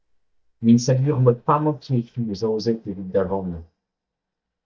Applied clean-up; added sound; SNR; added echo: neural mask model DeepFilterNet 3.